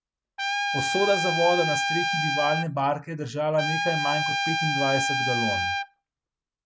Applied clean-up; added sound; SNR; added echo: none; Trumpet; -1 dB; none.